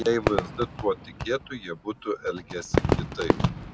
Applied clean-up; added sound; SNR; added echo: none; Fireworks; -1 dB; none.